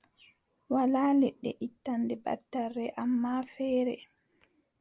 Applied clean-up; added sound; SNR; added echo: none; none; none; none.